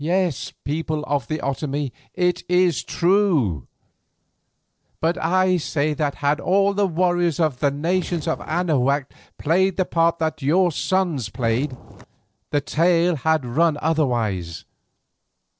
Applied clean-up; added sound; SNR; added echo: neural separator model SepFormer DNS4.